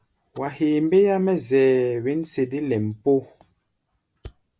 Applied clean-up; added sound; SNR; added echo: none; none; none; none.